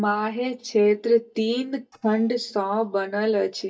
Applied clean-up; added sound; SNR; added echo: neural mask model DeepFilterNet 3.